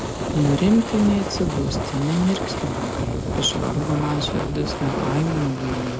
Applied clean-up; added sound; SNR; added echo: none; Fire; 3 dB; none.